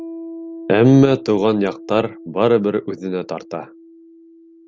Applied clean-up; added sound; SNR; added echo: none; Piano; 17 dB; none.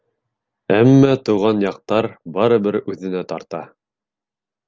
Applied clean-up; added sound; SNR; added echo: none; none; none; none.